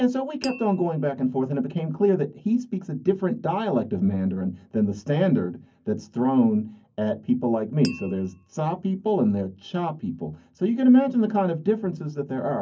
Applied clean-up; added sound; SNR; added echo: none; Glass; 19 dB; reverberation time 0.3 s.